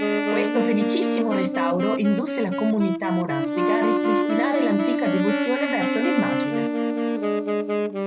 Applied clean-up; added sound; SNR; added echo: none; Wind instrument, woodwind instrument + Wind instrument, woodwind instrument; -3 dB; none.